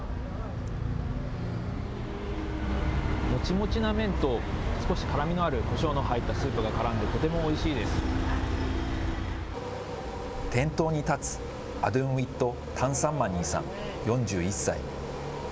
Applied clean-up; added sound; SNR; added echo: none; Boom; 18 dB; none.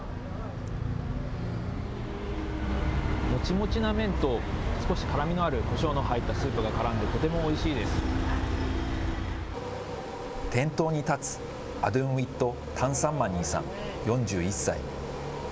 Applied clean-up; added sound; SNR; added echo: none; none; none; none.